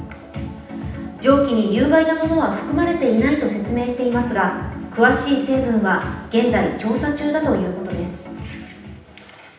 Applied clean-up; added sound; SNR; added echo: none; none; none; reverberation time 0.9 s.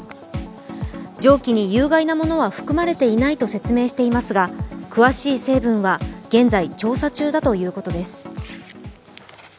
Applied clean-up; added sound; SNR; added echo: none; none; none; none.